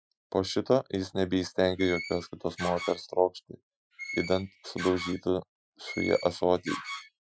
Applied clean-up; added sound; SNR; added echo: classical method Wiener filter.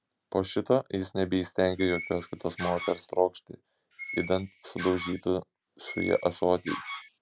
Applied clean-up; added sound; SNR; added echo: none; Door; 10 dB; none.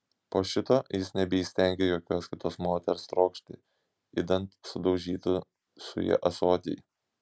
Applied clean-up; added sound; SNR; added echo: none; none; none; none.